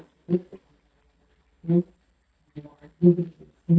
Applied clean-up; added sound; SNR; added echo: neural mask model DeepFilterNet 3.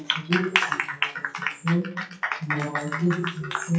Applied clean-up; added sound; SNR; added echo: classical method WPE with log-MMSE.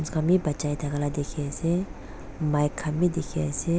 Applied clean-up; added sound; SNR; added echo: none; none; none; none.